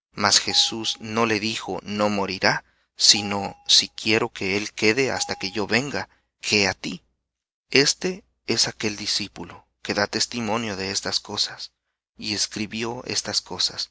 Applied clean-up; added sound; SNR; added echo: none; Bell; 19 dB; none.